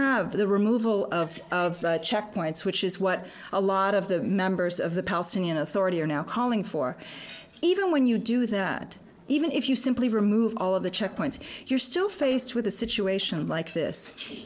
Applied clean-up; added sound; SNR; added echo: neural separator model SepFormer DNS4.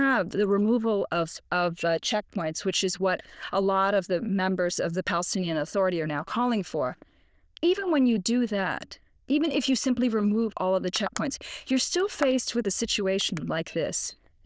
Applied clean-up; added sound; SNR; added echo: neural diffusion model UNIVERSE++.